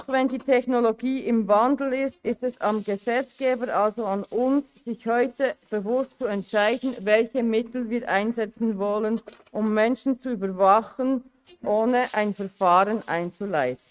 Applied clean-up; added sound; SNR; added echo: neural mask model RNNoise.